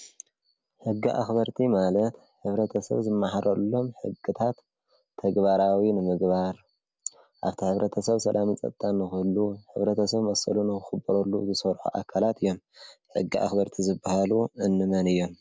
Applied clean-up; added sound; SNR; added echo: none; none; none; none.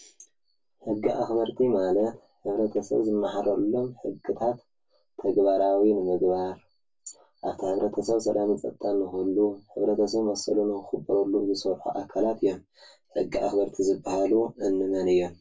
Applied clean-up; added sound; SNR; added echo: none; none; none; reverberation time 0.1 s.